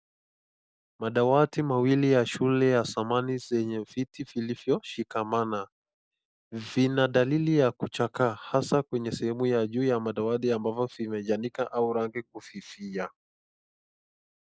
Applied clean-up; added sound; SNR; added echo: neural mask model Resemble Enhance denoiser.